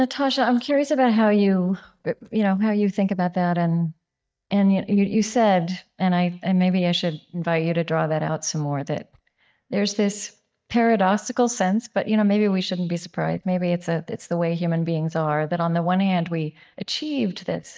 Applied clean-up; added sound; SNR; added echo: neural mask model DeepFilterNet 3.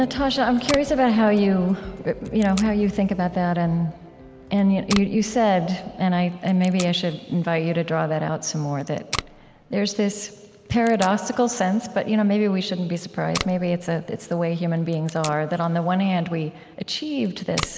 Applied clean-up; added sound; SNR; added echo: none; Packing tape, duct tape; 17 dB; none.